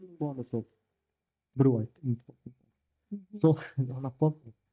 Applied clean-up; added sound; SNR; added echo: neural mask model DeepFilterNet 3.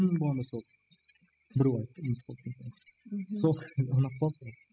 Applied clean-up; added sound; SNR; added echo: classical method spectral subtraction.